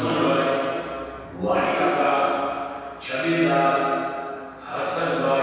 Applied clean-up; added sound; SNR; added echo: none; Screech / Glass; 19 dB; reverberation time 2.2 s.